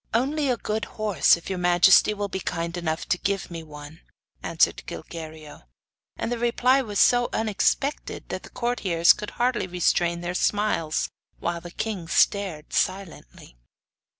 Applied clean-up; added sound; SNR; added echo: none; none; none; none.